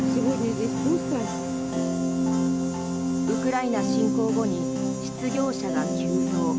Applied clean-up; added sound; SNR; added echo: none; Piano; -4 dB; none.